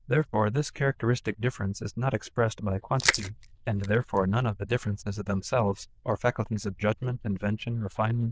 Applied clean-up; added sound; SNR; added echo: neural diffusion model UNIVERSE++.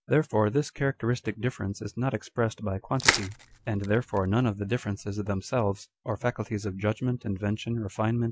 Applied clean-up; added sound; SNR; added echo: none; Crushing; 2 dB; none.